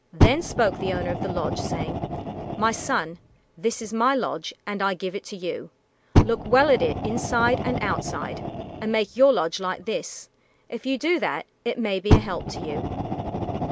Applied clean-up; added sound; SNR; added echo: none; Fire; 2 dB; none.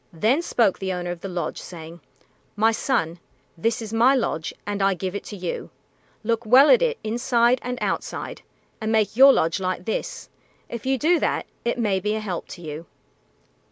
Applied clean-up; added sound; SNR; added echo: none; none; none; none.